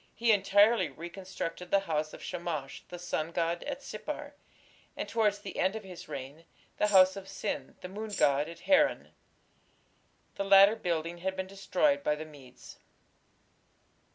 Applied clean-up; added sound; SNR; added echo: none; Tambourine; 12 dB; none.